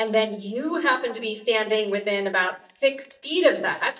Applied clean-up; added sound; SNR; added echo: neural mask model DeepFilterNet 3.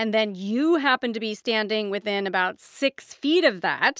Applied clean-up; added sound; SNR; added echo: none; none; none; none.